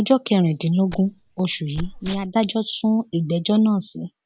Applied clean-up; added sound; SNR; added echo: none; Wild animals; 14 dB; none.